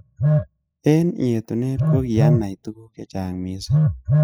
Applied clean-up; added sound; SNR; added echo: classical method spectral subtraction.